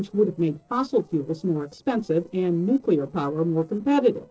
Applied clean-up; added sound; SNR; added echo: neural separator model SepFormer DNS4.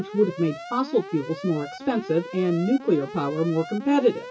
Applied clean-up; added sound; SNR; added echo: classical method WPE with log-MMSE.